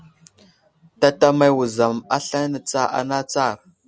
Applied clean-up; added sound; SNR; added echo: none; none; none; none.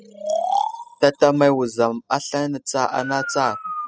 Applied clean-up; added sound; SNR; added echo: classical method spectral subtraction.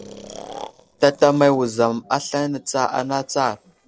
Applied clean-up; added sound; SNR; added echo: neural separator model SepFormer DNS4.